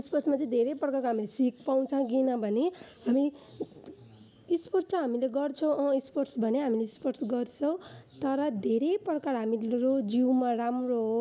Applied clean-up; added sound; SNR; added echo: none; none; none; none.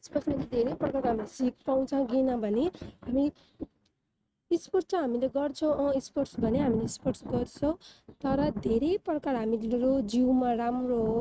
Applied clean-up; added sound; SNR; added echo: neural mask model RNNoise.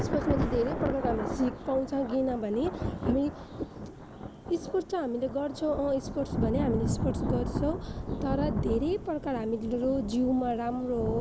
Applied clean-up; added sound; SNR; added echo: none; Thunder / Rain; 3 dB; none.